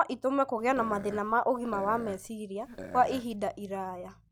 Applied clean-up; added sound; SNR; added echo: none; Burping, eructation; 13 dB; none.